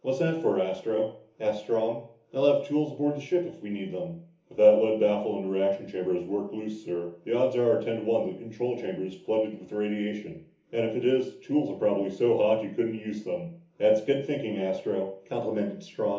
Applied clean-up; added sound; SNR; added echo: none; none; none; reverberation time 0.7 s.